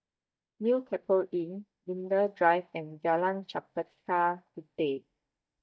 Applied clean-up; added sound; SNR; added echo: neural mask model DeepFilterNet 3.